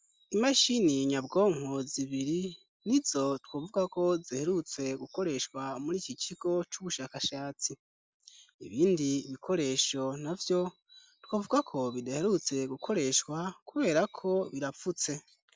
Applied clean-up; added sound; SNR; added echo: none; none; none; none.